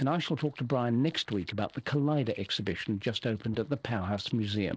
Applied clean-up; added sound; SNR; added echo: neural separator model SepFormer DNS4.